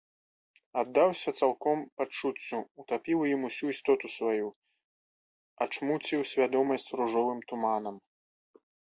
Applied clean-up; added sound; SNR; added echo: none; none; none; none.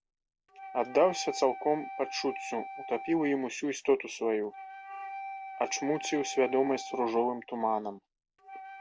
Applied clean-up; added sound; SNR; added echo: none; Wind instrument, woodwind instrument; 12 dB; none.